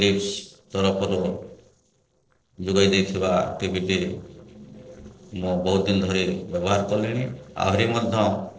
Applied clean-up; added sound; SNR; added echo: neural separator model SepFormer DNS4.